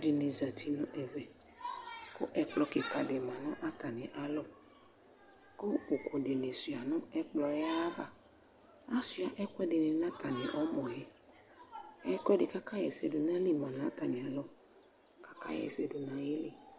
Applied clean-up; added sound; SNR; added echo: none; none; none; none.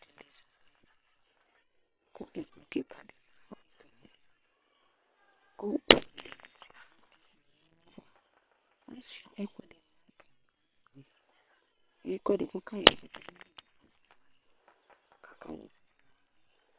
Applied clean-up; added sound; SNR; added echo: neural separator model SepFormer WHAM!.